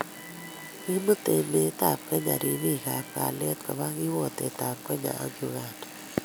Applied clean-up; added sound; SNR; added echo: none; Alarm; 16 dB; none.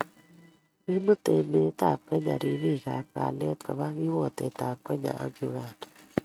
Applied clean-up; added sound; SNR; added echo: neural mask model RNNoise.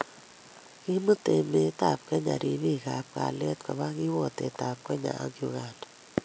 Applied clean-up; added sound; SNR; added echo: none; none; none; none.